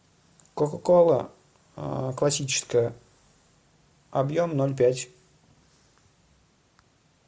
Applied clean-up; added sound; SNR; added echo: none; none; none; none.